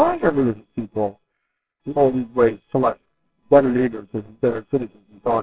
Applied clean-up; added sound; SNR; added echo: neural separator model SepFormer WHAMR!.